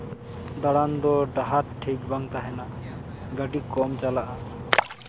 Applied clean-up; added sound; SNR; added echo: none; Splash, splatter; 5 dB; none.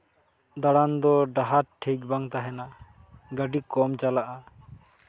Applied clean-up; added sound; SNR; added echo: none; none; none; none.